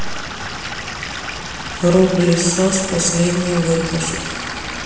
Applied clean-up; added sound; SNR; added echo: none; Stream / Liquid; 8 dB; reverberation time 1.3 s.